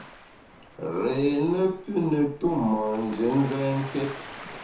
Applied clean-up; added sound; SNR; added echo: none; Waves, surf; 17 dB; reverberation time 0.7 s.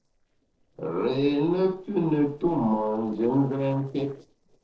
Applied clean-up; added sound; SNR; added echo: neural separator model SepFormer DNS4.